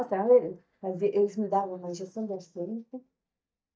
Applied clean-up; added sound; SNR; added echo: neural mask model DeepFilterNet 3.